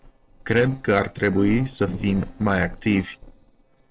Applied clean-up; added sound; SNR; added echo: neural separator model SepFormer DNS4.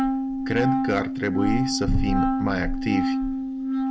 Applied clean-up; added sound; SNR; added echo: none; Wind instrument, woodwind instrument; -1 dB; none.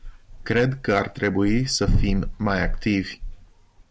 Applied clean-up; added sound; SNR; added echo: none; none; none; none.